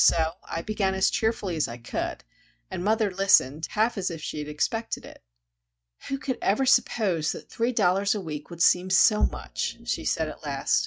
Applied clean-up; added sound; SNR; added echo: neural mask model RNNoise.